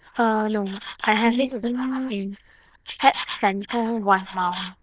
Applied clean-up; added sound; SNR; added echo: neural diffusion model UNIVERSE++.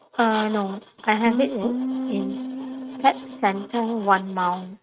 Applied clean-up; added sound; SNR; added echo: neural mask model RNNoise.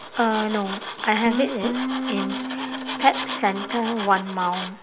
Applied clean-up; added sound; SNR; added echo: none; Tools + Guitar; 5 dB; none.